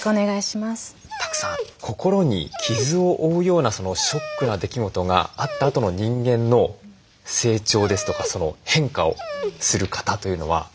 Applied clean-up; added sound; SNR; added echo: none; Dog; 11 dB; none.